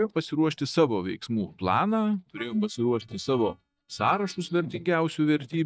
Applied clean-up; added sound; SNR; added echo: neural mask model DeepFilterNet 3.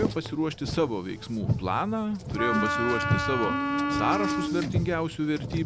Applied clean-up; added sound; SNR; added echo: none; Wind instrument, woodwind instrument + Car; 0 dB; none.